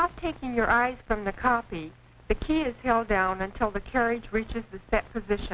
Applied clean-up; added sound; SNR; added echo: none; none; none; none.